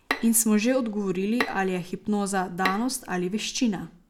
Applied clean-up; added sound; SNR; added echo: none; Bowed string instrument; 10 dB; none.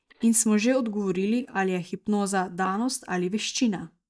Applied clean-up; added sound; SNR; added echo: neural mask model DeepFilterNet 3.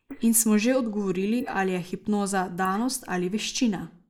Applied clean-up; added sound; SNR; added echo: neural mask model Resemble Enhance denoiser.